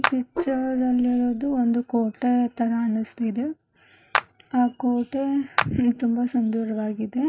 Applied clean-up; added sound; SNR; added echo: neural mask model RNNoise.